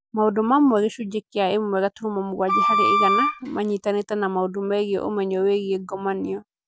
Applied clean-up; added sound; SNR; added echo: none; Wind instrument, woodwind instrument; -1 dB; none.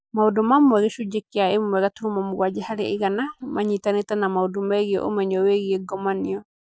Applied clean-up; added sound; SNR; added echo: neural mask model Resemble Enhance denoiser.